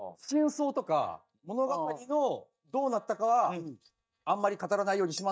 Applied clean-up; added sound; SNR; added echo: neural mask model DeepFilterNet 3.